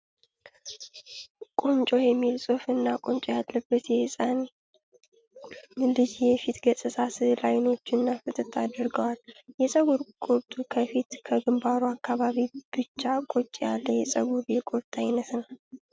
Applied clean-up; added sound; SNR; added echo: none; none; none; none.